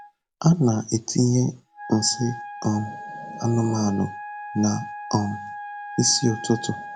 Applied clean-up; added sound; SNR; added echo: none; Wind instrument, woodwind instrument; 13 dB; none.